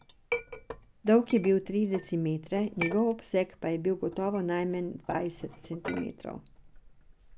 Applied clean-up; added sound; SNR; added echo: none; Chink, clink; 13 dB; none.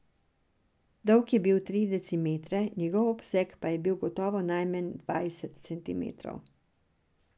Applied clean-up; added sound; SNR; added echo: none; none; none; none.